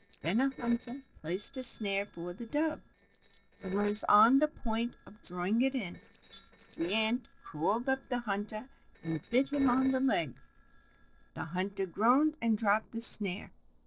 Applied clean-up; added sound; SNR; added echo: neural separator model SepFormer DNS4.